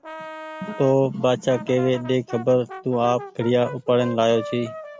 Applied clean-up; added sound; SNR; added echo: none; Brass instrument; 15 dB; none.